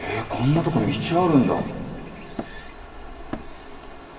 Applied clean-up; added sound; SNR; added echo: none; Hammer; 16 dB; reverberation time 2.0 s.